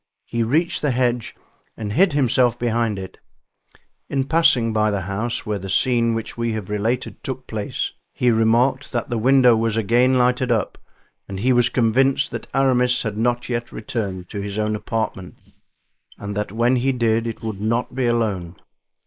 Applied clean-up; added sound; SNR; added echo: neural mask model Resemble Enhance denoiser.